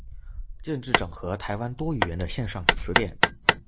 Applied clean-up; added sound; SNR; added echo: none; Hammer; -4 dB; none.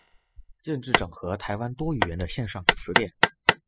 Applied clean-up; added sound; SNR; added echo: classical method spectral subtraction.